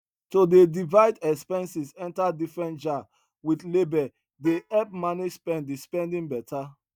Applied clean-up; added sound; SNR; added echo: neural mask model DeepFilterNet 3.